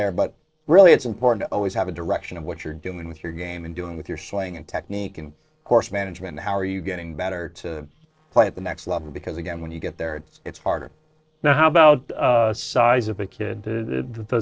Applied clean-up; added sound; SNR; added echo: neural separator model SepFormer DNS4.